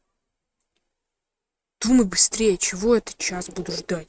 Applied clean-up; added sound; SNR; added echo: neural mask model RNNoise.